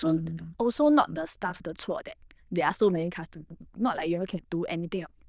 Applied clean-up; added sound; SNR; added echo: neural diffusion model UNIVERSE++.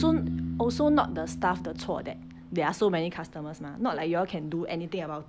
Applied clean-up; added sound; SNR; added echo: none; Piano; 8 dB; none.